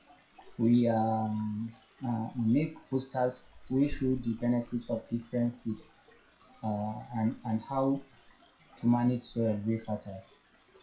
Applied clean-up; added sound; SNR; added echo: classical method WPE with log-MMSE.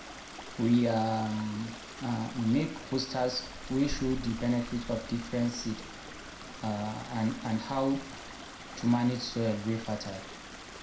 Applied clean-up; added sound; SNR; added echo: none; Stream; 12 dB; reverberation time 0.4 s.